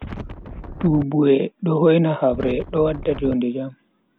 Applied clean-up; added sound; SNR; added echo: none; Wind; 12 dB; none.